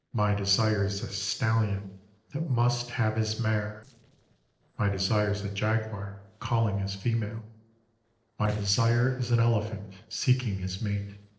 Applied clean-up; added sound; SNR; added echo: neural separator model SepFormer DNS4.